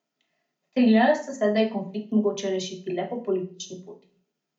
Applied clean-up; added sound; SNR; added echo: none; none; none; reverberation time 0.3 s.